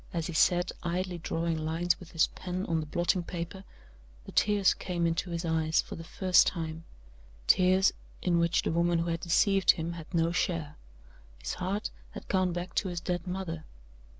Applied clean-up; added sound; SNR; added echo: none; none; none; none.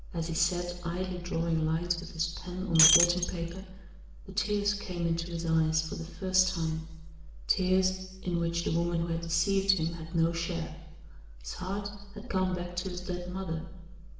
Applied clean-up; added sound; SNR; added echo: none; Shatter; -4 dB; reverberation time 0.9 s.